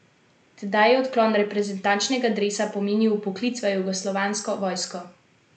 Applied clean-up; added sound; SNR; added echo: none; none; none; none.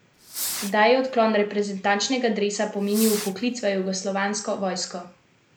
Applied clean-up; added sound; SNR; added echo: none; Fireworks; 13 dB; none.